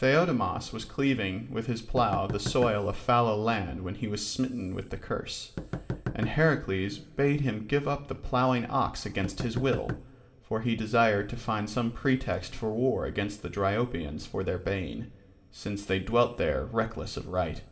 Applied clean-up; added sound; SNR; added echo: none; Knock; 9 dB; reverberation time 1.6 s.